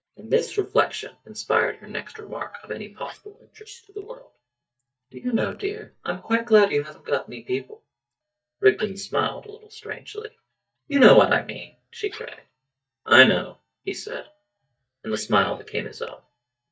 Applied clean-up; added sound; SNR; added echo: neural mask model DeepFilterNet 3.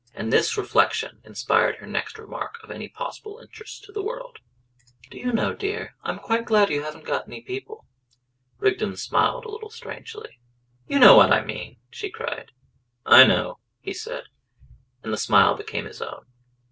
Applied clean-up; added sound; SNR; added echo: none; none; none; none.